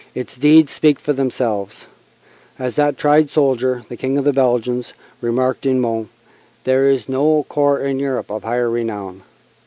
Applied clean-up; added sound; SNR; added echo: none; none; none; none.